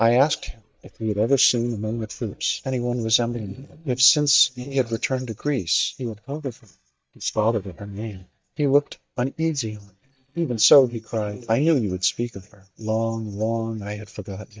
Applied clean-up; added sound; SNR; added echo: neural mask model DeepFilterNet 3.